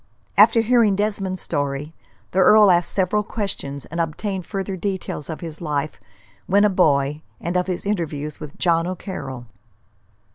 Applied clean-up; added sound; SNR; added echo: none; none; none; none.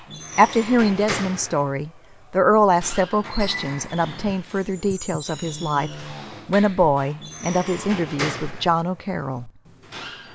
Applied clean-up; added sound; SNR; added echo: none; Squeak / Wood; 13 dB; none.